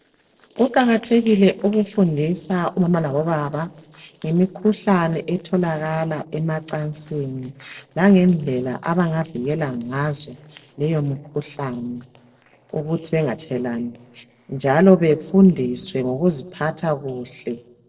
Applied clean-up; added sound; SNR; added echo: neural separator model SepFormer DNS4.